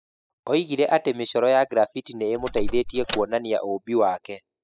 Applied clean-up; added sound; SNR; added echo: classical method spectral subtraction.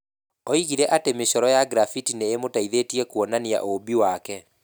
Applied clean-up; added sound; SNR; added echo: none; none; none; none.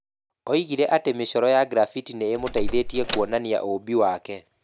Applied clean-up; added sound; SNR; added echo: none; Door; 3 dB; none.